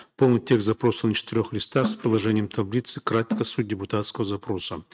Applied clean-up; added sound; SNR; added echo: neural mask model RNNoise.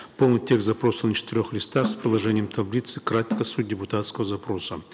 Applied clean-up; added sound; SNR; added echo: none; Snare drum; 7 dB; none.